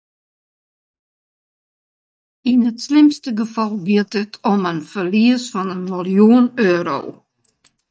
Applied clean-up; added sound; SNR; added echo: neural mask model DeepFilterNet 3.